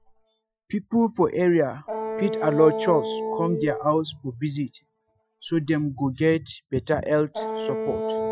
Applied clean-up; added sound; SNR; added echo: classical method Wiener filter.